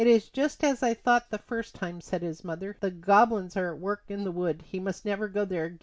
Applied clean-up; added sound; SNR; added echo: none; none; none; none.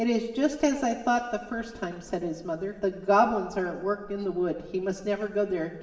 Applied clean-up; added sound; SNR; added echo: none; none; none; reverberation time 2.6 s.